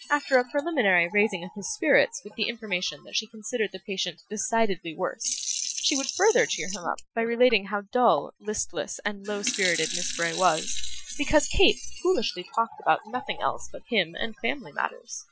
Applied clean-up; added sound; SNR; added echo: classical method Wiener filter.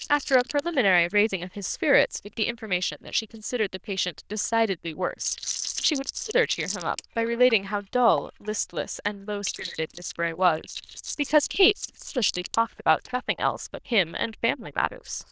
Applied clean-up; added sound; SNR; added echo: neural diffusion model UNIVERSE++.